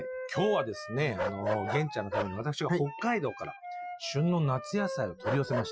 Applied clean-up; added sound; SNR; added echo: classical method Wiener filter.